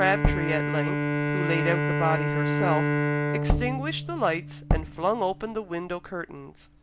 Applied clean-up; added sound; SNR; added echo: none; Tap / Bass drum + Bowed string instrument; -2 dB; none.